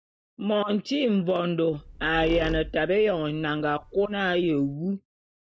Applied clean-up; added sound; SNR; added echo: none; Squeak; 13 dB; none.